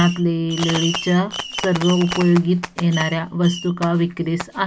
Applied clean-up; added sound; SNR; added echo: none; Fireworks; 11 dB; none.